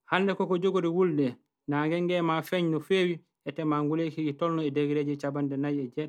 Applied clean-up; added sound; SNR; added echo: none; none; none; none.